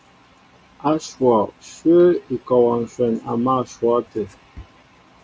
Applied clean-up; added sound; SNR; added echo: none; none; none; none.